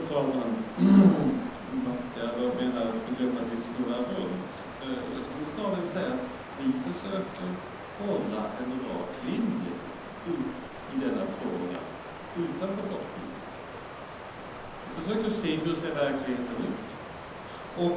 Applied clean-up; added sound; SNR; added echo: none; Water; 11 dB; reverberation time 0.9 s.